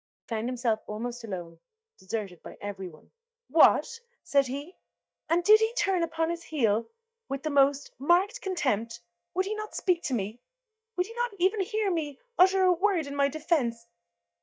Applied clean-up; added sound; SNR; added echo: neural mask model DeepFilterNet 3.